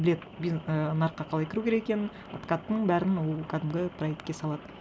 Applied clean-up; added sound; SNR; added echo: none; Rain; 17 dB; none.